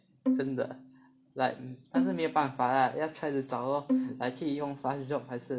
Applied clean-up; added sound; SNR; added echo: none; Bowed string instrument; 2 dB; none.